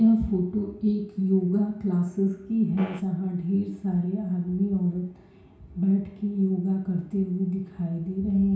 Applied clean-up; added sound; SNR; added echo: none; Fart; 13 dB; reverberation time 0.6 s.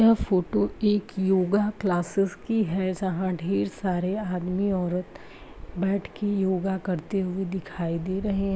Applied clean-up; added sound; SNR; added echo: none; none; none; none.